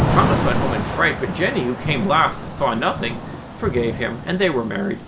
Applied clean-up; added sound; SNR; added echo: none; Thunder / Rain; 3 dB; reverberation time 0.3 s.